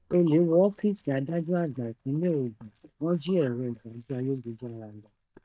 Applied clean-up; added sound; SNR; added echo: neural mask model DeepFilterNet 3.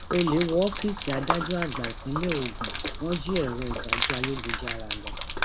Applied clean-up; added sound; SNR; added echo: none; Gurgling / Liquid; 2 dB; none.